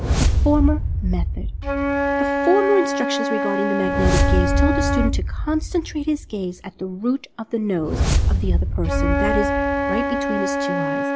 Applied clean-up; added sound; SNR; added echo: none; Whoosh, swoosh, swish + Wind instrument, woodwind instrument; -4 dB; none.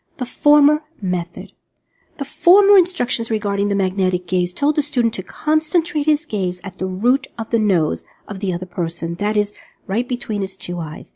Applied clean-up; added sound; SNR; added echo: none; none; none; none.